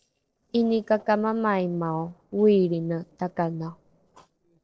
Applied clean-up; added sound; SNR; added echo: neural separator model SepFormer DNS4.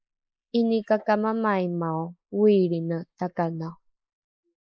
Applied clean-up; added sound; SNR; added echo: neural mask model Resemble Enhance denoiser.